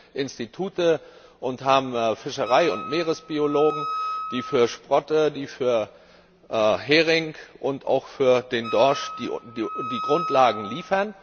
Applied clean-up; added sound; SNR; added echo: none; Wind instrument, woodwind instrument; 10 dB; none.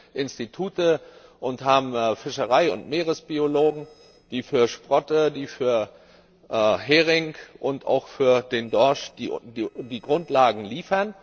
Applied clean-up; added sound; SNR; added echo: neural separator model SepFormer DNS4.